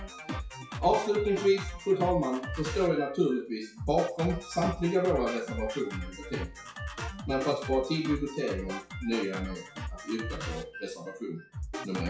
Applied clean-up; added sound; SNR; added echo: classical method WPE with log-MMSE.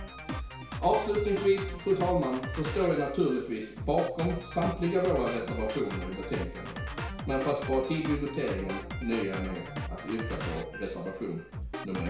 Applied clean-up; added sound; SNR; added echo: none; Drum kit; 7 dB; reverberation time 0.6 s.